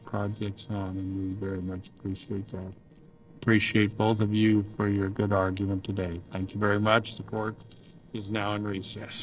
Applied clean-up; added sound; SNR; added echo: neural separator model SepFormer DNS4.